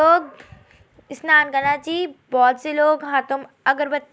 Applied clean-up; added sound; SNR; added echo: none; none; none; none.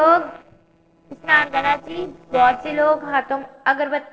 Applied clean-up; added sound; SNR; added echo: neural separator model SepFormer DNS4.